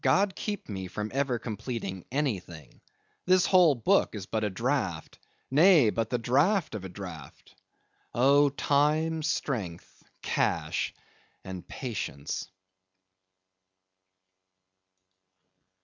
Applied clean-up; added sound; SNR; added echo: none; none; none; none.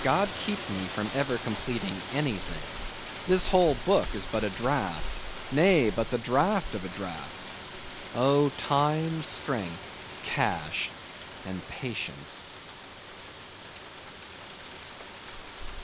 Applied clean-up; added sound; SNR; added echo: none; Rain; 8 dB; none.